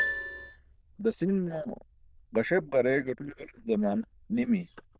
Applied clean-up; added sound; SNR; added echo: neural diffusion model UNIVERSE++.